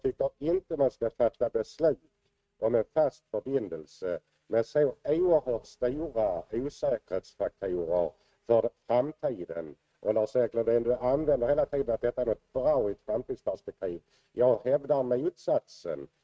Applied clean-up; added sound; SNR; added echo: neural mask model RNNoise.